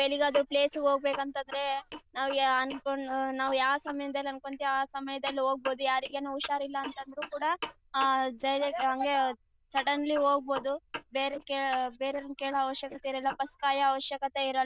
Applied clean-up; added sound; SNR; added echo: neural diffusion model UNIVERSE++.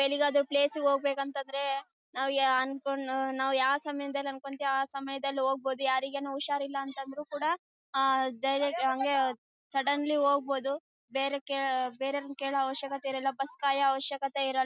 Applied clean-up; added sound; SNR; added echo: none; none; none; none.